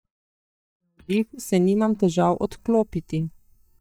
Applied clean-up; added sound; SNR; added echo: neural mask model DeepFilterNet 3.